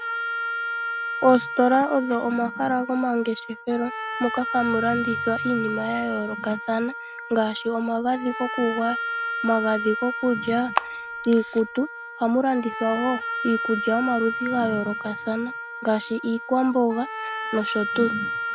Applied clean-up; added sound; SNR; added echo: none; Wind instrument, woodwind instrument + Camera; 6 dB; none.